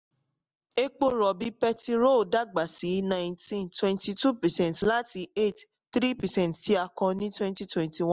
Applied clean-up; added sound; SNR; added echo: none; none; none; none.